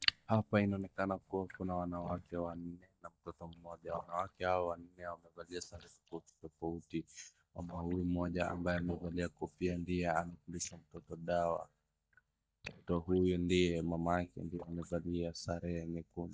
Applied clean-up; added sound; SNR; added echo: neural mask model DeepFilterNet 3.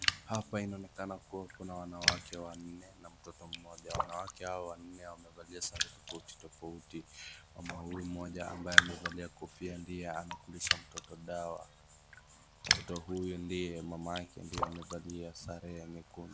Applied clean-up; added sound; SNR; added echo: none; Raindrop; -4 dB; none.